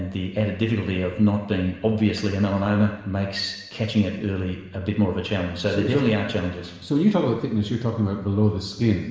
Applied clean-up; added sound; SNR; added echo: none; none; none; reverberation time 1.3 s.